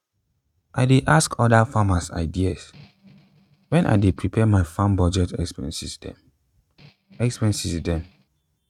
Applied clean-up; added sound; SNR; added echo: neural mask model RNNoise.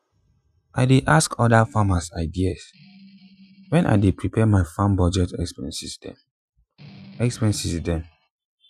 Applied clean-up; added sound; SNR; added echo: classical method Wiener filter.